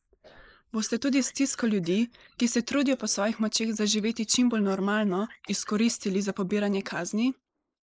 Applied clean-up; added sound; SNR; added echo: neural mask model Resemble Enhance denoiser.